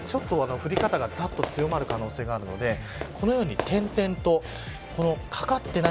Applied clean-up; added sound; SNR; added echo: none; Fireworks; 9 dB; none.